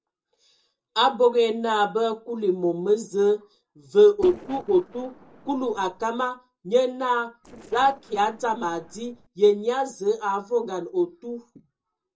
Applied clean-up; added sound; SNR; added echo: neural separator model SepFormer DNS4.